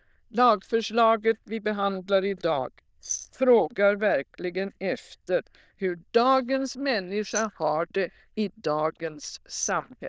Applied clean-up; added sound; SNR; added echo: neural diffusion model UNIVERSE++.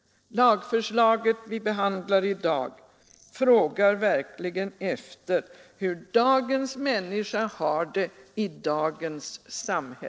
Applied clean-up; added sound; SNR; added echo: neural separator model SepFormer DNS4.